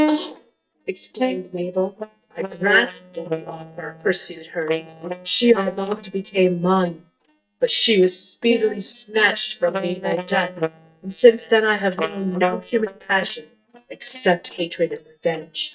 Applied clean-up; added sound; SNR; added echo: neural mask model DeepFilterNet 3.